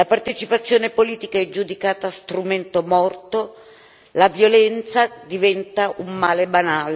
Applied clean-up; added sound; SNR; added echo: none; none; none; none.